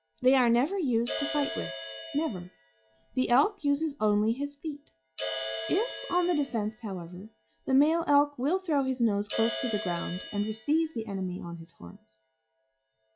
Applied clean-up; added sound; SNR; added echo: classical method log-MMSE.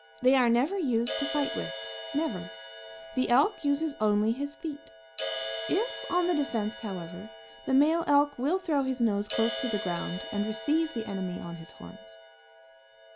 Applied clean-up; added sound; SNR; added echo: none; Crash cymbal; 11 dB; none.